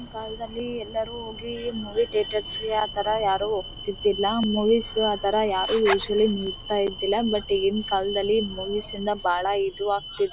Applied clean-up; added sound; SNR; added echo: none; Alarm + Zipper (clothing); 10 dB; none.